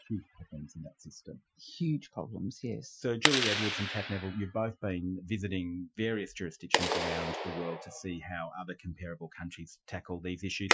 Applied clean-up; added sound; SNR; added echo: classical method Wiener filter.